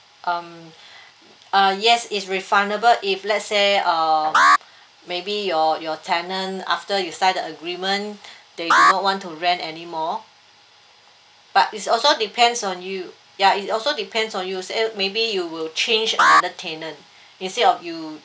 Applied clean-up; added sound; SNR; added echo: none; Alarm; -1 dB; none.